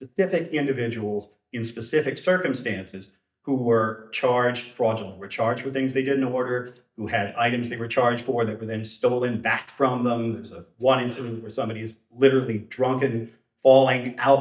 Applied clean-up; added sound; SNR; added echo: neural mask model DeepFilterNet 3.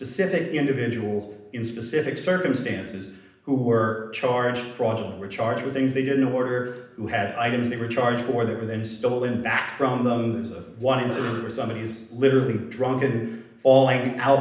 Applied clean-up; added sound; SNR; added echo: none; Cough; 16 dB; reverberation time 0.8 s.